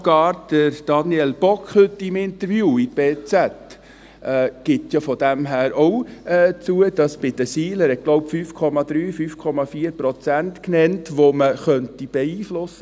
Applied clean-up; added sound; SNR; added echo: none; none; none; none.